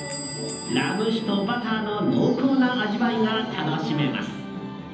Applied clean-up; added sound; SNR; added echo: none; Squeak / Bell; 17 dB; reverberation time 0.9 s.